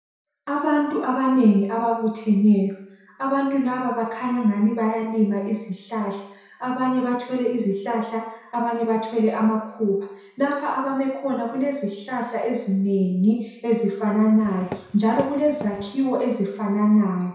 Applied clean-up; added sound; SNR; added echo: none; Walk, footsteps; 14 dB; reverberation time 0.7 s.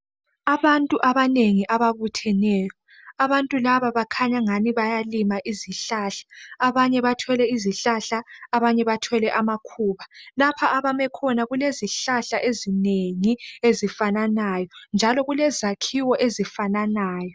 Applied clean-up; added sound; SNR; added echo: none; none; none; none.